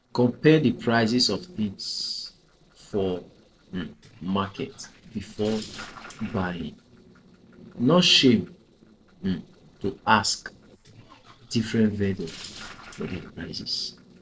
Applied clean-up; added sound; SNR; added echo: neural separator model SepFormer DNS4.